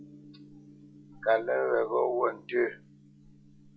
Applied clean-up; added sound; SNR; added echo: classical method log-MMSE.